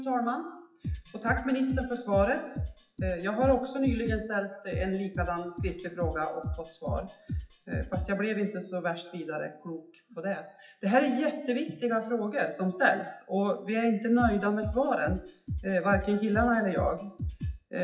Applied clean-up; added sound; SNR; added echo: classical method WPE with log-MMSE.